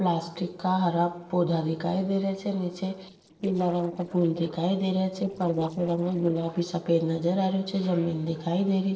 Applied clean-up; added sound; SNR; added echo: neural separator model SepFormer DNS4.